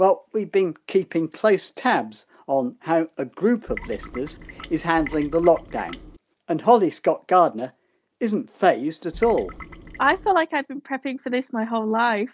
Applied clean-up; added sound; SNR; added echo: none; Trickle, dribble / Water tap, faucet; 15 dB; none.